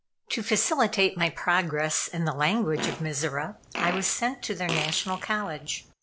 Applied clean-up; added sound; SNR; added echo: none; Fart; 8 dB; none.